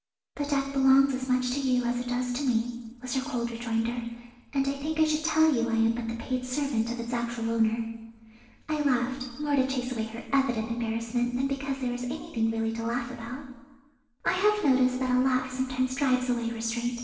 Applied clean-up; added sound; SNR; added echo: none; none; none; reverberation time 1.2 s.